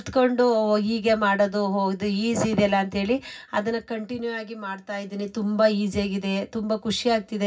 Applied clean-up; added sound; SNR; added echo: none; none; none; reverberation time 0.4 s.